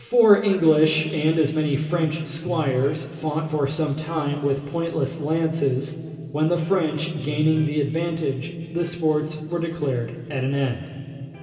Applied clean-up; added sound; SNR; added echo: none; Electric guitar; 17 dB; reverberation time 2.5 s.